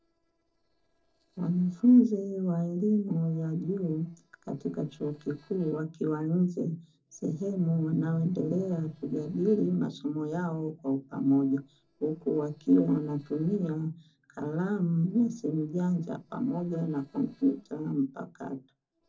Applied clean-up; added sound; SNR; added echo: neural separator model SepFormer DNS4.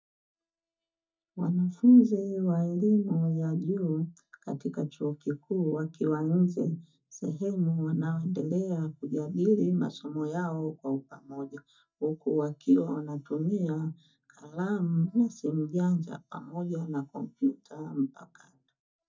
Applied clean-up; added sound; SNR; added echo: neural mask model DeepFilterNet 3.